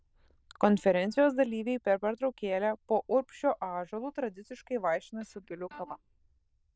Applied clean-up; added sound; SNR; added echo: neural diffusion model UNIVERSE++.